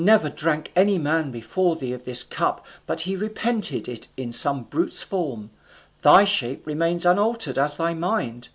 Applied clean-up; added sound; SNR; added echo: none; none; none; none.